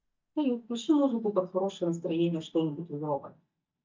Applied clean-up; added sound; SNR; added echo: neural mask model DeepFilterNet 3.